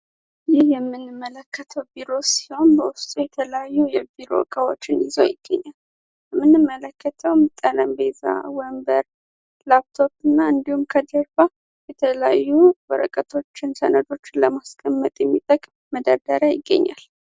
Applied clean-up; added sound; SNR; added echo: none; none; none; none.